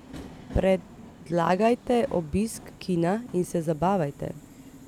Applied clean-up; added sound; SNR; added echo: none; Subway, metro, underground; 18 dB; none.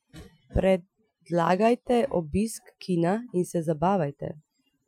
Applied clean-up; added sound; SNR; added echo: classical method Wiener filter.